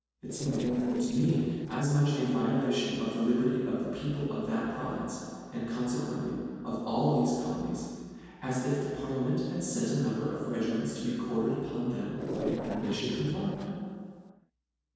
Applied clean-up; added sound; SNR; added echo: neural separator model SepFormer DNS4.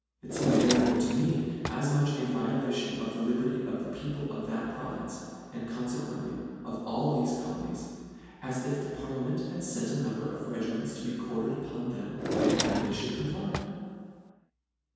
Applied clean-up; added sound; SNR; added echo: none; Drawer open or close; 0 dB; reverberation time 2.1 s.